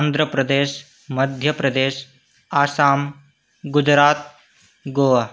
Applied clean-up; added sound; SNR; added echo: none; none; none; none.